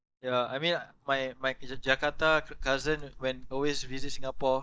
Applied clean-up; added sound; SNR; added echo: neural mask model DeepFilterNet 3.